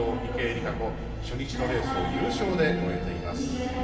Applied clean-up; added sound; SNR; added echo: none; none; none; reverberation time 2.4 s.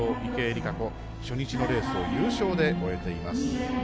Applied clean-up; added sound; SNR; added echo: none; none; none; none.